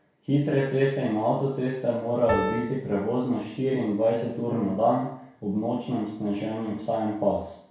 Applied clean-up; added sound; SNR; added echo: none; Piano; 2 dB; reverberation time 0.6 s.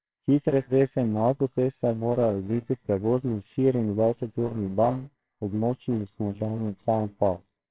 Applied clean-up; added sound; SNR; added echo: neural separator model SepFormer WHAMR!.